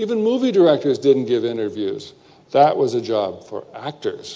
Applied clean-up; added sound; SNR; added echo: none; none; none; none.